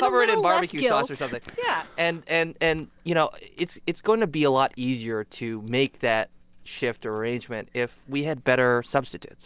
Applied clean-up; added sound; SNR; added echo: none; none; none; none.